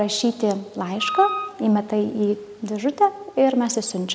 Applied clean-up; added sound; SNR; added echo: none; Wind instrument, woodwind instrument; 7 dB; none.